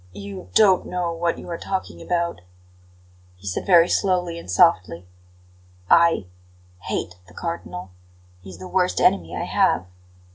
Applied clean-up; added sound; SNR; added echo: none; none; none; none.